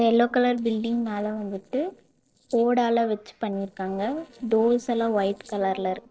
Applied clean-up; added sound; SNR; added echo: neural separator model SepFormer DNS4.